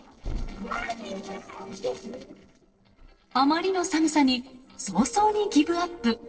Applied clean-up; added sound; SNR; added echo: neural separator model SepFormer DNS4.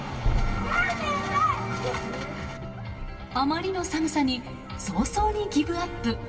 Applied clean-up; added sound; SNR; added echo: none; Accelerating, revving, vroom; 6 dB; reverberation time 1.7 s.